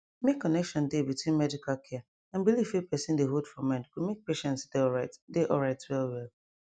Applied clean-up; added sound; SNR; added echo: none; none; none; none.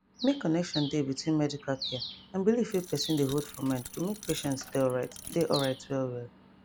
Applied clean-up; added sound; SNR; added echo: none; Coin (dropping) + Bird; 12 dB; none.